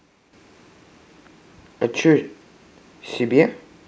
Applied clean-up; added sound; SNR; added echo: none; none; none; none.